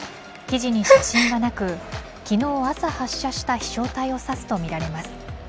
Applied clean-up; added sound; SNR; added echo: none; Gasp; -2 dB; none.